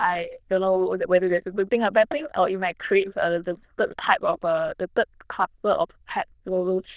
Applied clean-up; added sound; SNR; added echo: neural diffusion model UNIVERSE++.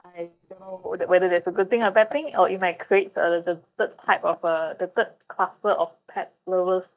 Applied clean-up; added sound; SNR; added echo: neural mask model DeepFilterNet 3.